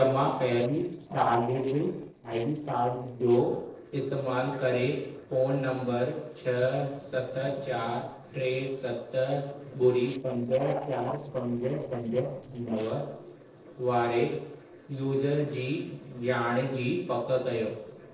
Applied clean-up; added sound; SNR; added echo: neural separator model SepFormer DNS4.